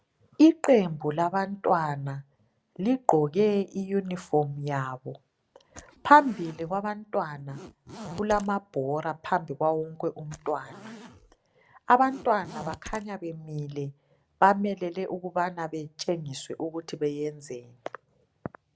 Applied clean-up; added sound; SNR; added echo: none; Zipper (clothing); 18 dB; none.